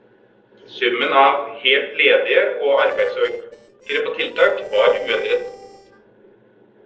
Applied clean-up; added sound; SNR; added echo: neural separator model SepFormer DNS4.